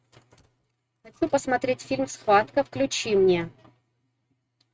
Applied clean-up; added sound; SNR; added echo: neural mask model RNNoise.